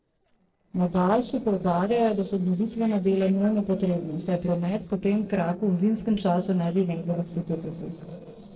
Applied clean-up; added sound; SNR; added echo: neural separator model SepFormer DNS4.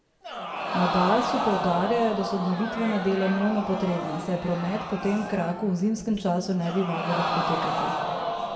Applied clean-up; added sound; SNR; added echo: none; Crowd; 4 dB; reverberation time 1.9 s.